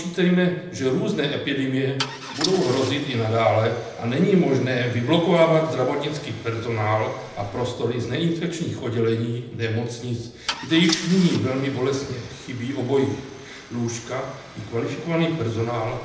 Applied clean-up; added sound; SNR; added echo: none; Idling / Engine starting / Car; 16 dB; reverberation time 0.8 s.